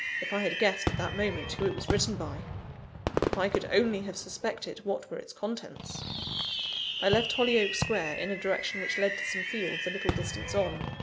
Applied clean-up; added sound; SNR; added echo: none; Fireworks; 2 dB; none.